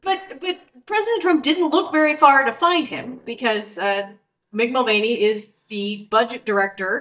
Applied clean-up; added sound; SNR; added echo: neural mask model DeepFilterNet 3.